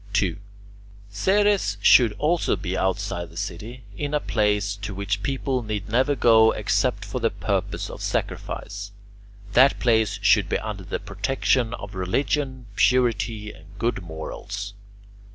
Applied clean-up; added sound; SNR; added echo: none; none; none; none.